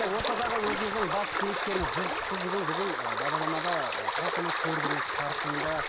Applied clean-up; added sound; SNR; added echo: none; Stream; -3 dB; none.